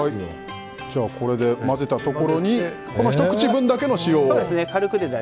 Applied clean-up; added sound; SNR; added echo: none; none; none; none.